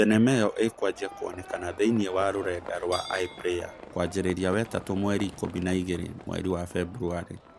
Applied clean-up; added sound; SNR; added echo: none; Livestock, farm animals, working animals; 16 dB; none.